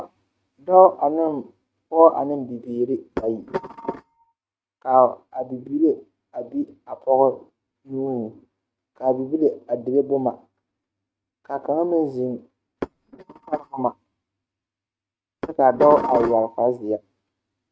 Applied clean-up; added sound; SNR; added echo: neural mask model RNNoise.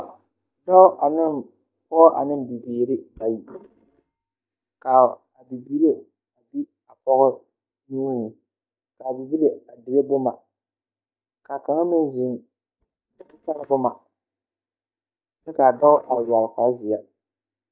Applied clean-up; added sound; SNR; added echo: neural mask model DeepFilterNet 3.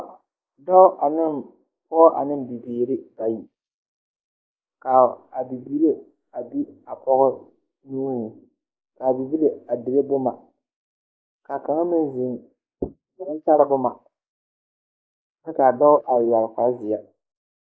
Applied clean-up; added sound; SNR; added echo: neural mask model Resemble Enhance denoiser.